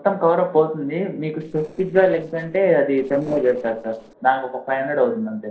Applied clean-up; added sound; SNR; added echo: neural separator model SepFormer DNS4.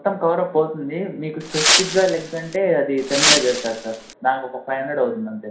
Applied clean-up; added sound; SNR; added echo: none; Wind; -1 dB; reverberation time 0.5 s.